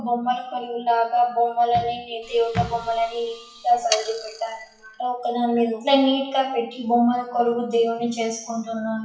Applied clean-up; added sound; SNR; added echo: classical method WPE with log-MMSE.